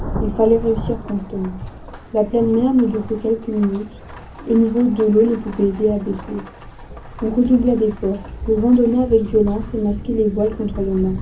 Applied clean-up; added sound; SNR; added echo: none; Rain / Thunderstorm; 12 dB; reverberation time 0.3 s.